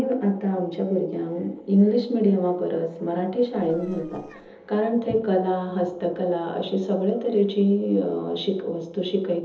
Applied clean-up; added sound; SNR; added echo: neural separator model SepFormer DNS4.